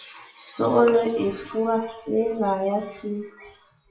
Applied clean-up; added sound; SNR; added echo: classical method WPE with log-MMSE.